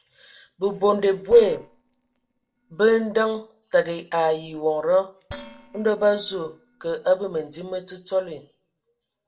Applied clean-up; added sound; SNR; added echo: neural separator model SepFormer DNS4.